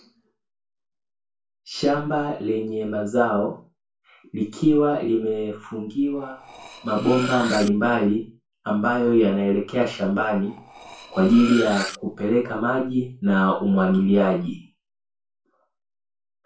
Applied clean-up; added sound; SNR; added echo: none; Cutlery, silverware; 12 dB; reverberation time 0.3 s.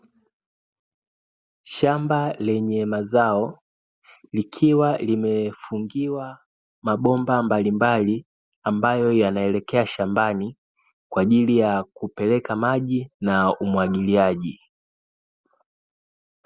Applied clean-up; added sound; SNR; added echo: none; none; none; none.